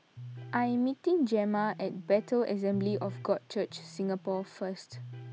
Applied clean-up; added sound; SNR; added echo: none; Electric guitar; 15 dB; none.